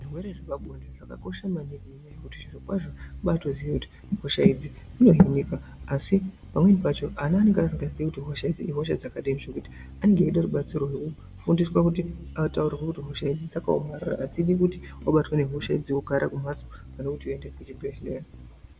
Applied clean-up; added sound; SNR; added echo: none; Bass guitar; 18 dB; none.